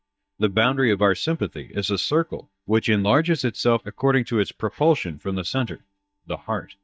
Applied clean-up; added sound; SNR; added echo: neural mask model DeepFilterNet 3.